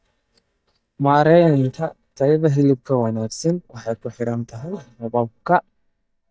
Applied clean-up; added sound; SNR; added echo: neural mask model DeepFilterNet 3.